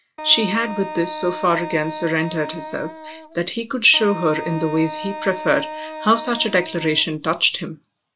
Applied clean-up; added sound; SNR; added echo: none; Wind instrument, woodwind instrument; 10 dB; none.